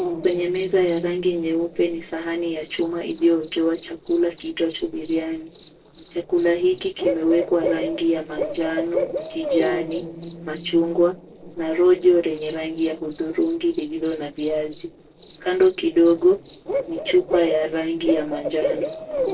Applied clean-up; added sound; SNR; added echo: neural separator model SepFormer DNS4.